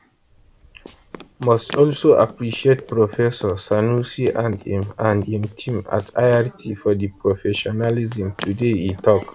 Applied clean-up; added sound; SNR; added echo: none; Run; 20 dB; none.